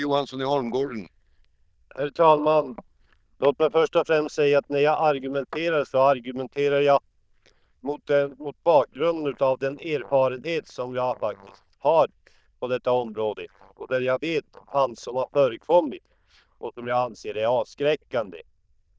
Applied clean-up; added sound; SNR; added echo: neural diffusion model UNIVERSE++.